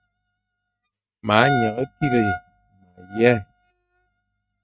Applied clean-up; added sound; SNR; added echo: neural mask model RNNoise.